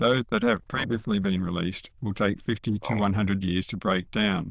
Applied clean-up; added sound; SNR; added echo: neural diffusion model UNIVERSE++.